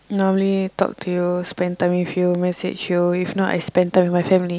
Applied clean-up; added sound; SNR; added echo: none; none; none; none.